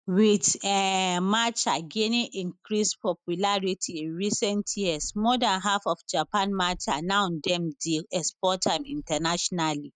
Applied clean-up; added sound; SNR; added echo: neural mask model RNNoise.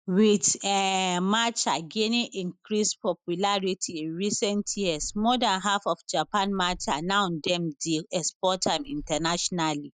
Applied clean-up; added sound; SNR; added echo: neural mask model DeepFilterNet 3.